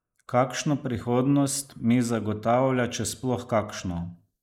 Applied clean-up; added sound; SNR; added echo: neural mask model Resemble Enhance denoiser.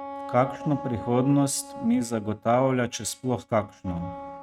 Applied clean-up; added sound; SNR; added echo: neural mask model RNNoise.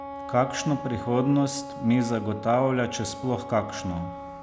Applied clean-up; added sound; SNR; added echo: none; Wind instrument, woodwind instrument; 11 dB; none.